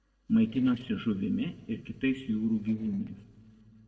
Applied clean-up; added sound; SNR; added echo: neural separator model SepFormer DNS4.